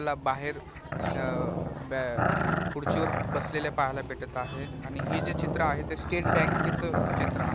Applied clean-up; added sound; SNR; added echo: none; Growling; -1 dB; none.